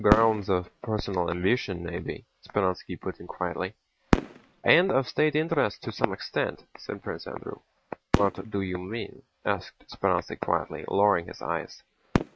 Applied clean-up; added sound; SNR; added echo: neural mask model RNNoise.